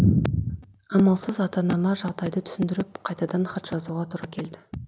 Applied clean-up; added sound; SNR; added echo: none; none; none; none.